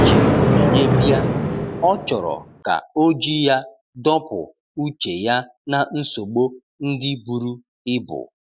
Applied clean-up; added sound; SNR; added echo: none; Thunder; 0 dB; none.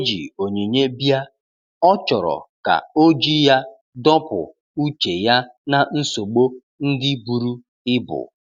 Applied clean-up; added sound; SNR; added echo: none; none; none; none.